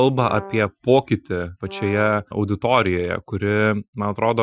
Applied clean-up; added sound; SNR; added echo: classical method Wiener filter.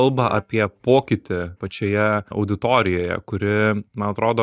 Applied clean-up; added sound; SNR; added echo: neural mask model DeepFilterNet 3.